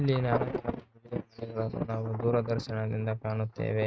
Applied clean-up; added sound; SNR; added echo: neural mask model RNNoise.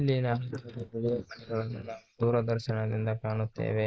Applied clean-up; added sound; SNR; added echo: neural mask model Resemble Enhance denoiser.